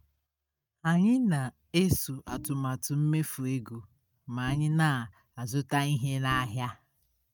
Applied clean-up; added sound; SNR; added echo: neural mask model RNNoise.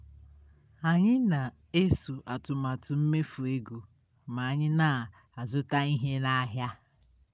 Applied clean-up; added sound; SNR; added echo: none; none; none; none.